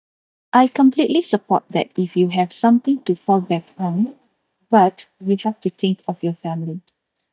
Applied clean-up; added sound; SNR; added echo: neural mask model DeepFilterNet 3.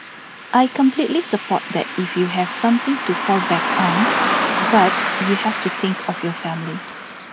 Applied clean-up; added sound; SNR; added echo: none; Car passing by; 3 dB; none.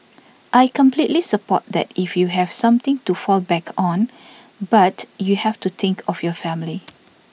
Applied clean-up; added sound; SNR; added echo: none; none; none; none.